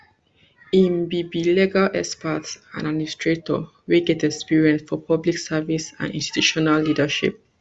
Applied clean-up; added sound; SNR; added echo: none; none; none; none.